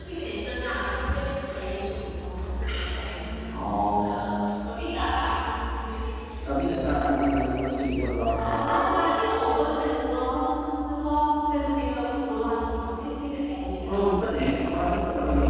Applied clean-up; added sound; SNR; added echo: neural separator model SepFormer DNS4.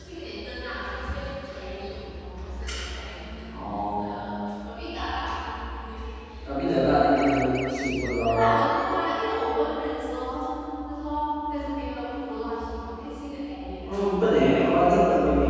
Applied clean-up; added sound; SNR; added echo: none; Animal; 14 dB; reverberation time 2.1 s.